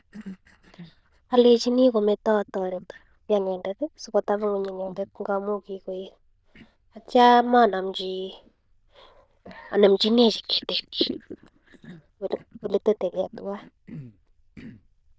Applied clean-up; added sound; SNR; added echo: neural diffusion model UNIVERSE++.